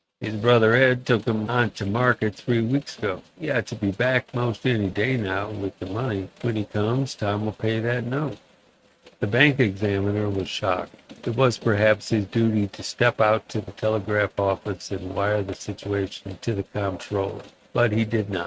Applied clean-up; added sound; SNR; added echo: neural mask model RNNoise.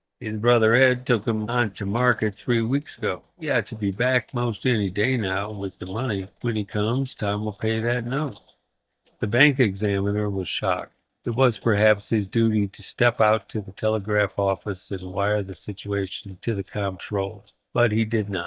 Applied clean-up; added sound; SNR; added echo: neural mask model DeepFilterNet 3.